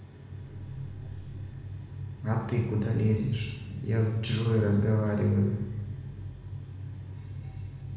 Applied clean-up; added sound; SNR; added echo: none; none; none; reverberation time 1.1 s.